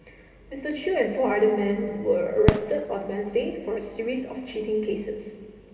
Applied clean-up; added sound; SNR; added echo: none; Fireworks; 2 dB; reverberation time 2.5 s.